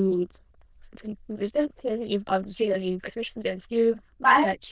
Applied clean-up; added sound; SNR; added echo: neural diffusion model UNIVERSE++.